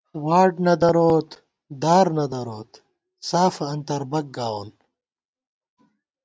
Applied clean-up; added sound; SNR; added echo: none; none; none; none.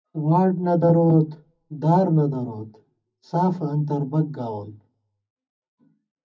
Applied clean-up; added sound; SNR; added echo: none; none; none; reverberation time 0.4 s.